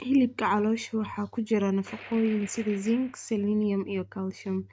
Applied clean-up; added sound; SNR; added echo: neural mask model RNNoise.